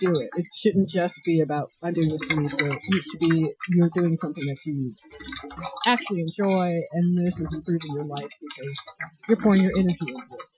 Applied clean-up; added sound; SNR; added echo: classical method Wiener filter.